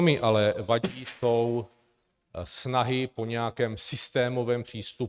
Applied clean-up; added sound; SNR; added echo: neural mask model RNNoise.